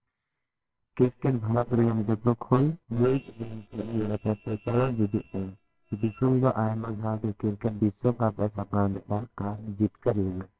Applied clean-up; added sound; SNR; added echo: neural separator model SepFormer WHAMR!.